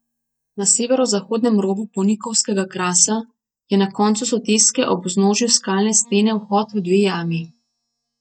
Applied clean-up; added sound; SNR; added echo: neural mask model DeepFilterNet 3.